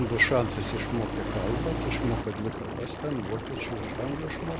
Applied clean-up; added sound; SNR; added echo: none; Liquid + Accelerating, revving, vroom; 2 dB; none.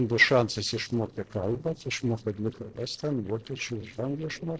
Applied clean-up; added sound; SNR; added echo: neural separator model SepFormer DNS4.